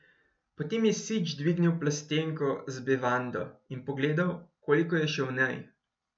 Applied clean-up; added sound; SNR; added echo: none; none; none; none.